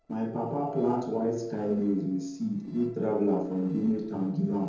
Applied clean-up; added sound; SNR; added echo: neural separator model SepFormer DNS4.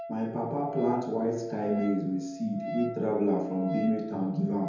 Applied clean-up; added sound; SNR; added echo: none; Wind instrument, woodwind instrument; 11 dB; reverberation time 0.9 s.